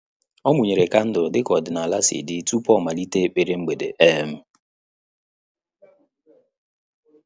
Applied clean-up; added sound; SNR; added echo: none; none; none; none.